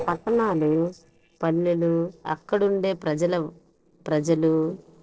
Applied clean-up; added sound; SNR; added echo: neural separator model SepFormer DNS4.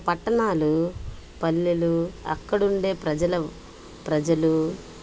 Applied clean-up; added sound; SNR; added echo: none; none; none; none.